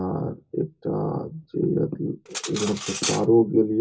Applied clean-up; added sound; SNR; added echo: none; Cutlery, silverware; 10 dB; reverberation time 0.2 s.